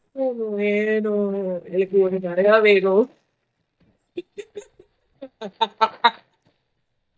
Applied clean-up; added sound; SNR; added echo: neural mask model DeepFilterNet 3.